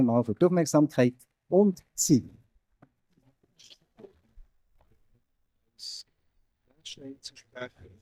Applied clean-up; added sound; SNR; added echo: neural mask model DeepFilterNet 3.